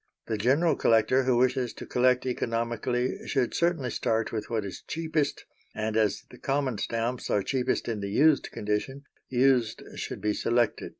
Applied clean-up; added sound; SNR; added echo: none; none; none; none.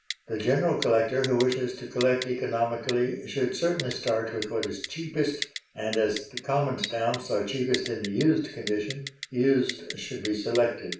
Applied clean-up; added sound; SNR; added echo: none; Typing; 13 dB; reverberation time 0.4 s.